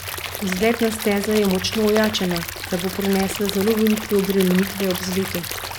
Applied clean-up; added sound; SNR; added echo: none; Stream / Liquid; 8 dB; none.